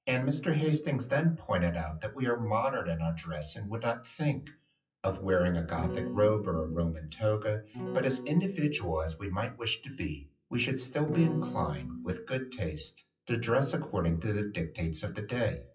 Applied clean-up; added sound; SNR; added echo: classical method WPE with log-MMSE.